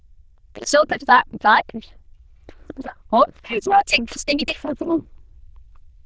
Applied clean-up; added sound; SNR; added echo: neural diffusion model UNIVERSE++.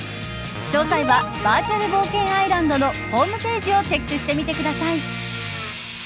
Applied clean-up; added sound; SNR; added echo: none; none; none; none.